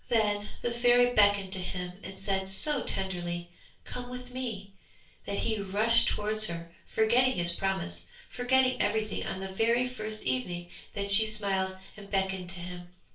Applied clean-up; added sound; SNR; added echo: none; none; none; reverberation time 0.3 s.